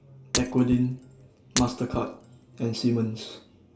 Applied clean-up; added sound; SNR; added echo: none; Shatter; 7 dB; reverberation time 0.3 s.